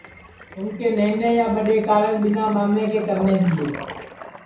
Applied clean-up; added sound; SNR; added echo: none; Toilet flush; 17 dB; reverberation time 0.9 s.